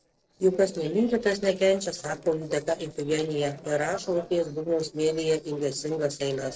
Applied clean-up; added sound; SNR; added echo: neural separator model SepFormer DNS4.